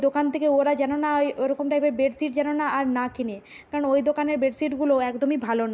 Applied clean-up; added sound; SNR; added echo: none; none; none; none.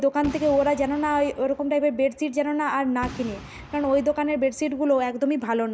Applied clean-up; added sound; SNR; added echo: none; Boom; 18 dB; none.